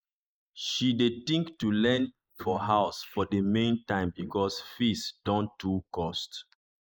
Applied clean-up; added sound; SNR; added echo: neural mask model Resemble Enhance denoiser.